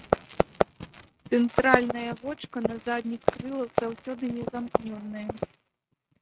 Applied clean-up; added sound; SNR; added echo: neural mask model RNNoise.